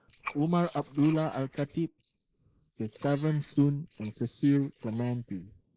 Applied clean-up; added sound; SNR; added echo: neural mask model Resemble Enhance denoiser.